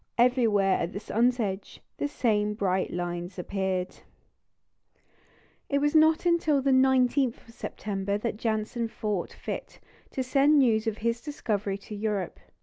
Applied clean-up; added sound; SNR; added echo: none; none; none; none.